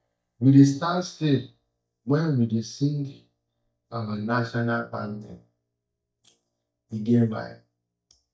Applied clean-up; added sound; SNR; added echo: neural mask model DeepFilterNet 3.